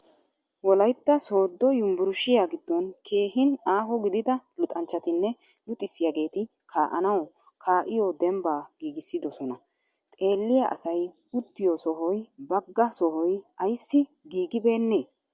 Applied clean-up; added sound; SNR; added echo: none; none; none; none.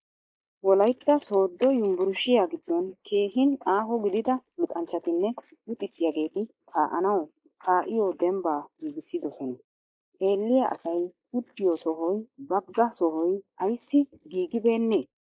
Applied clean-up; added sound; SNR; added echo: neural mask model Resemble Enhance denoiser.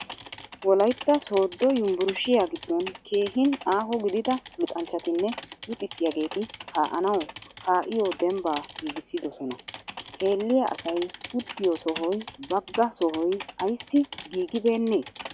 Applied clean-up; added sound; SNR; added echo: none; Typing; 16 dB; none.